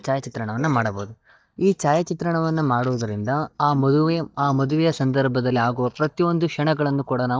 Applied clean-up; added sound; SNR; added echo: neural mask model DeepFilterNet 3.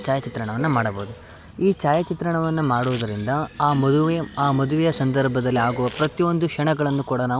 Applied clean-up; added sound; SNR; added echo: none; Fill (with liquid) + Domestic sounds, home sounds; 16 dB; none.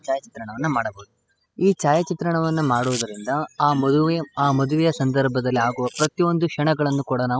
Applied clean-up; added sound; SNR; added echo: classical method spectral subtraction.